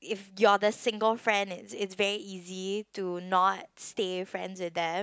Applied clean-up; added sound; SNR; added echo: none; none; none; none.